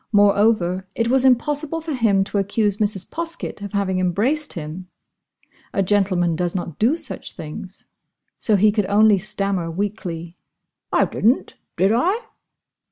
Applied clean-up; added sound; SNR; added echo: none; none; none; none.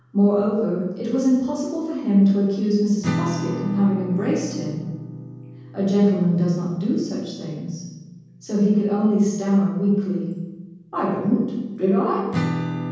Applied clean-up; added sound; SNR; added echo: none; Acoustic guitar / Strum; 12 dB; reverberation time 1.3 s.